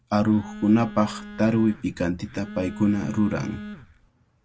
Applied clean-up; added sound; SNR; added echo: none; Telephone; 14 dB; none.